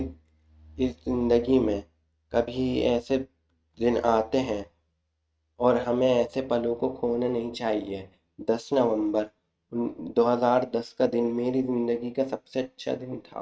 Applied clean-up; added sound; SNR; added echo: neural mask model RNNoise.